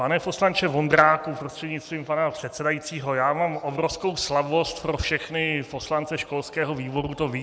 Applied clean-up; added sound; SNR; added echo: none; none; none; none.